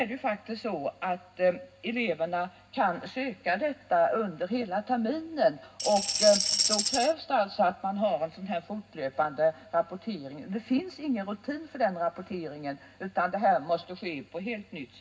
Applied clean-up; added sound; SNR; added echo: none; Tambourine; -2 dB; reverberation time 0.4 s.